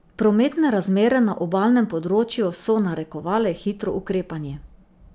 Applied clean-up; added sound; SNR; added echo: none; none; none; none.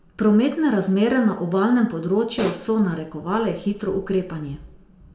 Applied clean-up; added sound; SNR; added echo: none; Hi-hat; 13 dB; reverberation time 0.8 s.